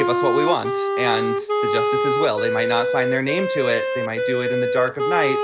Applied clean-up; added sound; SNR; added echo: none; Wind instrument, woodwind instrument; -2 dB; none.